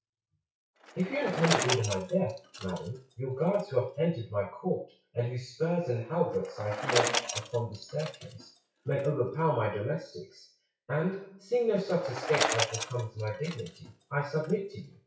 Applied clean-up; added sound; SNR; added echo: classical method WPE with log-MMSE.